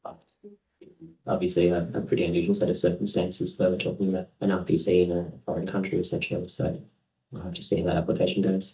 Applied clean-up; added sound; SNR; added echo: neural mask model DeepFilterNet 3.